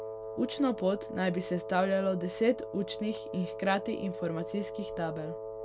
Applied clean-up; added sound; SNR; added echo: none; Wind instrument, woodwind instrument; 8 dB; none.